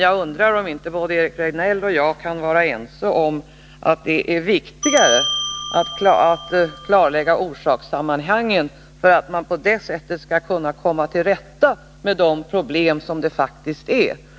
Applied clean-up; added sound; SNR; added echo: none; Bell; 6 dB; none.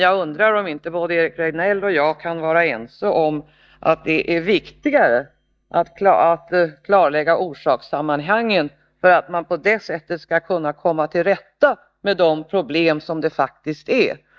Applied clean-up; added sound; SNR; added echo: neural mask model DeepFilterNet 3.